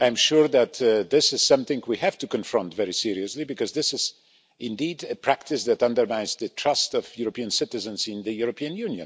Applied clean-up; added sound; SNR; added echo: none; none; none; none.